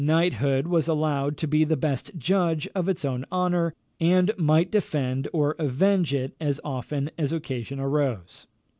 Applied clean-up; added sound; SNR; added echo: none; none; none; none.